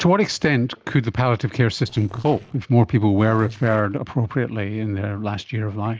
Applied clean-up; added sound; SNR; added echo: neural separator model SepFormer DNS4.